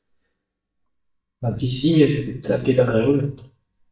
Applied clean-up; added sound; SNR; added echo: neural mask model DeepFilterNet 3.